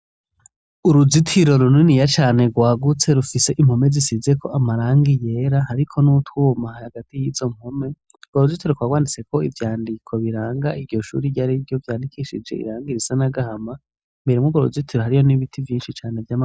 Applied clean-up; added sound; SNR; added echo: none; none; none; none.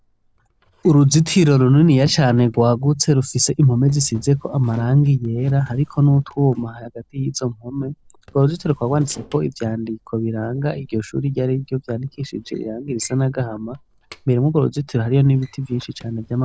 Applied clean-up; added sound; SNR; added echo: neural separator model SepFormer DNS4.